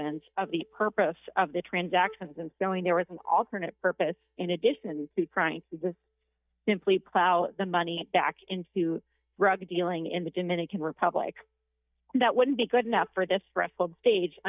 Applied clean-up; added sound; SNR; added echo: neural mask model DeepFilterNet 3.